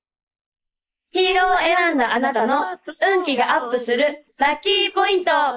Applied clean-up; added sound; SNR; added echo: neural mask model Resemble Enhance denoiser.